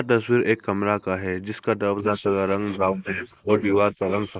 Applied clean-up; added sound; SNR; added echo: neural mask model Resemble Enhance denoiser.